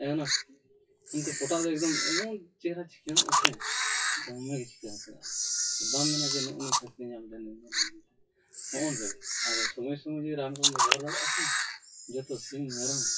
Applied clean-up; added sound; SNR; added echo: classical method WPE with log-MMSE.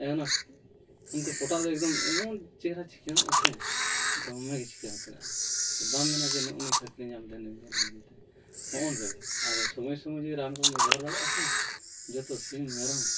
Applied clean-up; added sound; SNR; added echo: none; Camera; -4 dB; reverberation time 0.1 s.